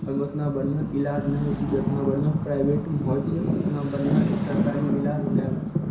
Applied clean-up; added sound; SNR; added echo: none; Car passing by / Traffic noise, roadway noise; 17 dB; reverberation time 0.7 s.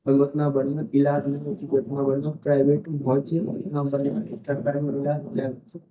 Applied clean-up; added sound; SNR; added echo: neural mask model DeepFilterNet 3.